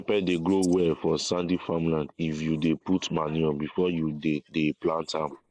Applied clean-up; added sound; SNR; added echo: neural mask model Resemble Enhance denoiser.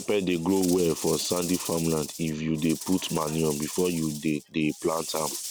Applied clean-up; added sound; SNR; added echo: none; Rattle / Rattle (instrument); 11 dB; none.